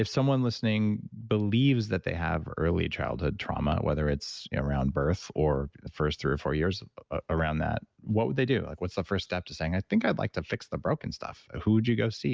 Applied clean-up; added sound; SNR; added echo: none; none; none; none.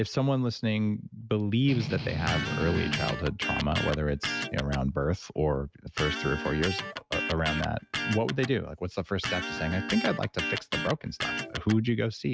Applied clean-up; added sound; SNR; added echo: none; Electric guitar + Strum; 4 dB; none.